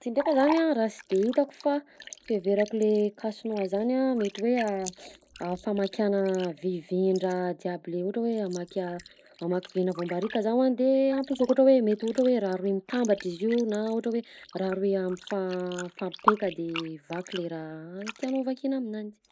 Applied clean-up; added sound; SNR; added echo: neural mask model Resemble Enhance denoiser.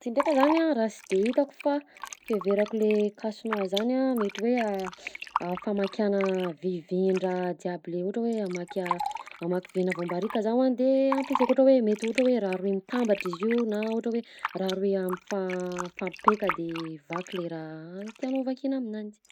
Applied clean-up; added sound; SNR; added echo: neural mask model RNNoise.